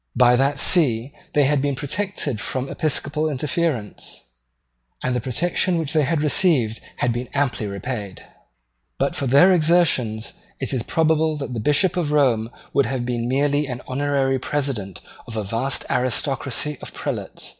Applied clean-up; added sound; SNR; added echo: none; none; none; none.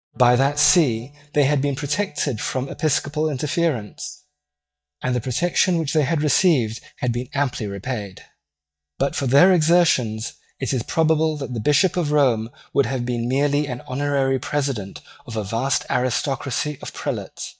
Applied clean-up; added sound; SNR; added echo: neural mask model DeepFilterNet 3.